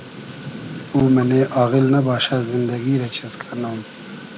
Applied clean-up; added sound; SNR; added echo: none; Thunder / Rain; 16 dB; none.